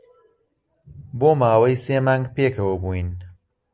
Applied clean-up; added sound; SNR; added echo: none; none; none; none.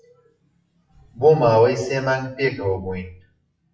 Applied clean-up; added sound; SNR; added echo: classical method WPE with log-MMSE.